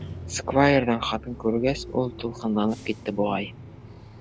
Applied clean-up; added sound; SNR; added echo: none; Bus / Engine; 14 dB; none.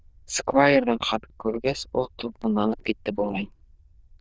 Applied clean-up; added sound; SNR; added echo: neural diffusion model UNIVERSE++.